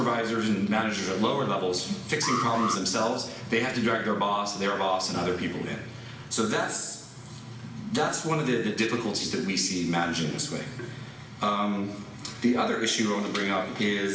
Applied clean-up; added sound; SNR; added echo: none; Alarm; 6 dB; reverberation time 1.0 s.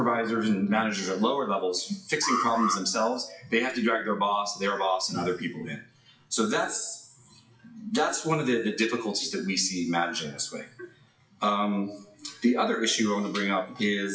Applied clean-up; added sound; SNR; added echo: classical method WPE with log-MMSE.